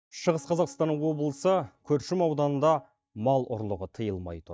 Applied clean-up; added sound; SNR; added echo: neural mask model DeepFilterNet 3.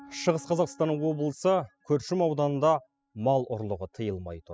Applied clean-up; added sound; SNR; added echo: classical method spectral subtraction.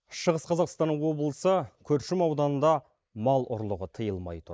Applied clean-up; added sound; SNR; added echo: neural mask model Resemble Enhance denoiser.